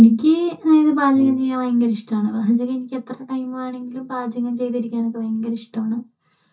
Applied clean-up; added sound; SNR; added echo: neural mask model DeepFilterNet 3.